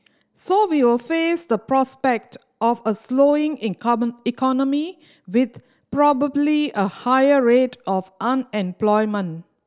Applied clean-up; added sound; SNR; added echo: none; none; none; none.